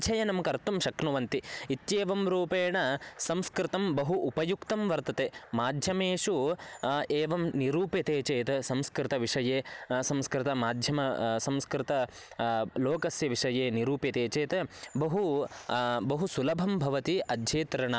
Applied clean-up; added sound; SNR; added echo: none; none; none; none.